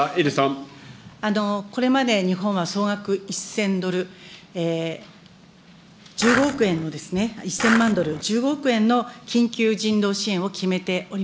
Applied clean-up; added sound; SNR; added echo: none; Skateboard; 3 dB; none.